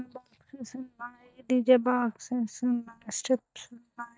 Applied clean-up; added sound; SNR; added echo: neural mask model DeepFilterNet 3.